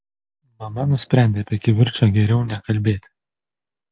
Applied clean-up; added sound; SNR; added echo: none; none; none; none.